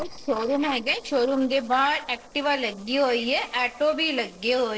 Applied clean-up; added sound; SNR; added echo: neural separator model SepFormer DNS4.